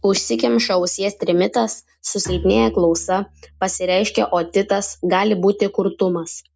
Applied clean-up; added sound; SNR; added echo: none; Bowed string instrument; 20 dB; none.